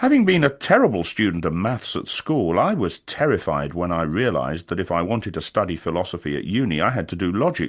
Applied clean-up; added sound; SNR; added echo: none; none; none; none.